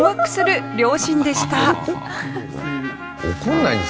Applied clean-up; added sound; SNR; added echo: none; Wind instrument, woodwind instrument; 15 dB; none.